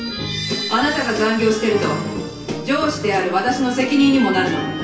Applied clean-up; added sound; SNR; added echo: none; none; none; reverberation time 0.3 s.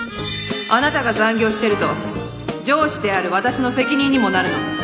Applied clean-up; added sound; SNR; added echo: none; none; none; none.